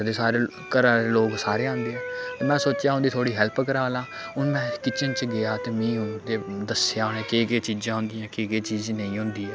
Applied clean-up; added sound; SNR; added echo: none; Wind instrument, woodwind instrument; 10 dB; none.